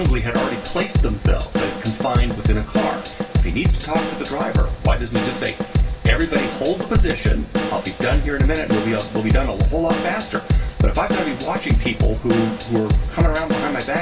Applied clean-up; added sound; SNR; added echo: none; Drum / Drum kit; -3 dB; reverberation time 0.2 s.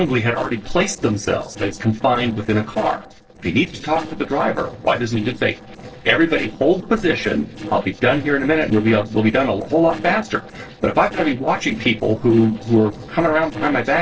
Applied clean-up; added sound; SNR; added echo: neural separator model SepFormer DNS4.